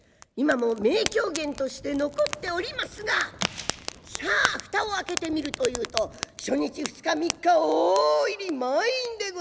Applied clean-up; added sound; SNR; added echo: none; Fire; 12 dB; none.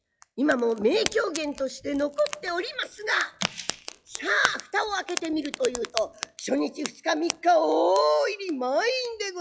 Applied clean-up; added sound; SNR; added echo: classical method log-MMSE.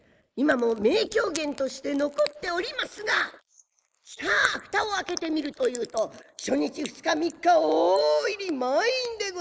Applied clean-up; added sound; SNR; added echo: neural mask model Resemble Enhance denoiser.